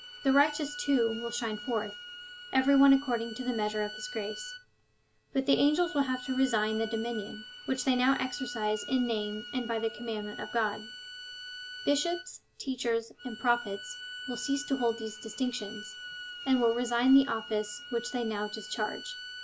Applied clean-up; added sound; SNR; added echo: none; Bowed string instrument; 13 dB; none.